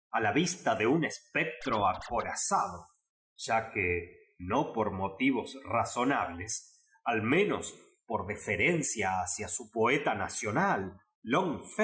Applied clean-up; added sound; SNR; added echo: classical method Wiener filter.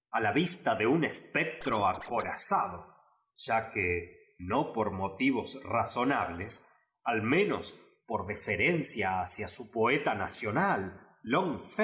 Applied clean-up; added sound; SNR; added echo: neural mask model Resemble Enhance denoiser.